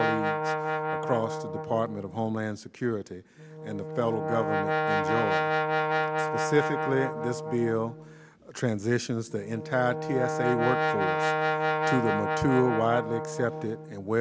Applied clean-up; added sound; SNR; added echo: none; Brass instrument; 0 dB; none.